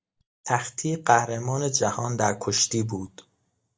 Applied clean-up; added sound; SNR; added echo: neural mask model DeepFilterNet 3.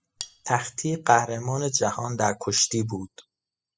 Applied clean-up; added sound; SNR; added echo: classical method spectral subtraction.